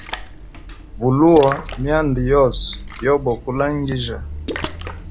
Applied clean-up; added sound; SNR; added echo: none; Splash, splatter; 11 dB; none.